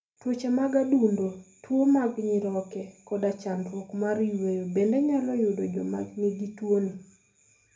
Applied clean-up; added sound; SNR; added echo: none; none; none; reverberation time 0.3 s.